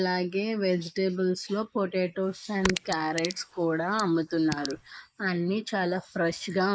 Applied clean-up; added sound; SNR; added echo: neural mask model Resemble Enhance denoiser.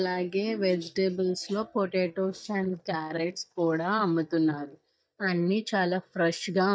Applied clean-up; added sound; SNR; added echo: neural mask model DeepFilterNet 3.